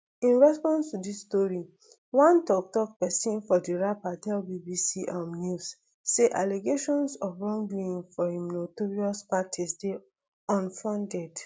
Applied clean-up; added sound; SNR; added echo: none; none; none; none.